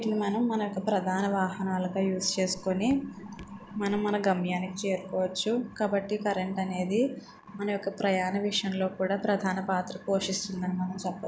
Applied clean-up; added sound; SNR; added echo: none; Raindrop / Drip; 19 dB; none.